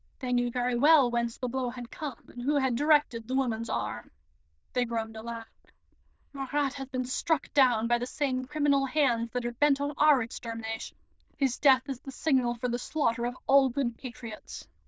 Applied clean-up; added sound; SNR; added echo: neural diffusion model UNIVERSE++.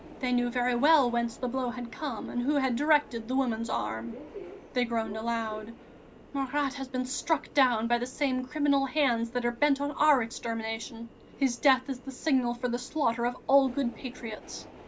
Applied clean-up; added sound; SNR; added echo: none; Subway, metro, underground; 19 dB; none.